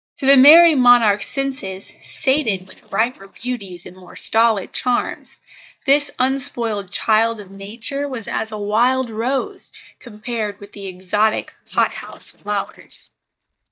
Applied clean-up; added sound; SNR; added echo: neural mask model DeepFilterNet 3.